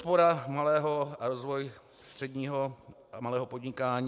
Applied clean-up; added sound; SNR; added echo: none; none; none; none.